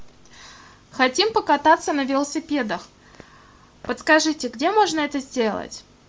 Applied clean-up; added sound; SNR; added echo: none; none; none; none.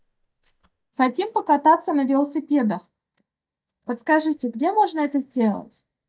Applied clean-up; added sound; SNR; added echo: neural mask model DeepFilterNet 3.